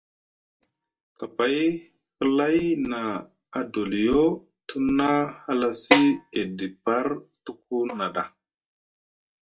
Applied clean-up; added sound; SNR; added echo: neural mask model DeepFilterNet 3.